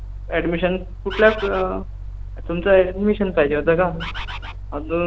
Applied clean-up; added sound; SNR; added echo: none; Mechanical fan + Bird; 10 dB; none.